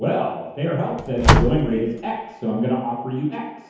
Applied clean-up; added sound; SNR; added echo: none; Slam; -2 dB; reverberation time 0.9 s.